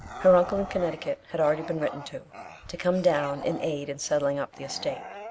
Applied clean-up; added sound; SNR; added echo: none; Bark / Growling; 14 dB; none.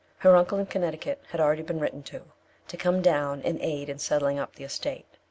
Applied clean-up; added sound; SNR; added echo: none; none; none; none.